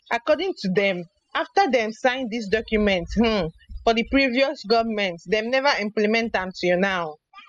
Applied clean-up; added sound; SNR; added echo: classical method spectral subtraction.